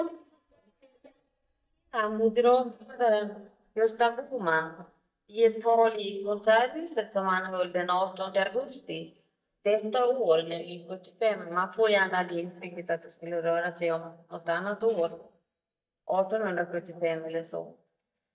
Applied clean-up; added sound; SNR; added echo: neural mask model DeepFilterNet 3.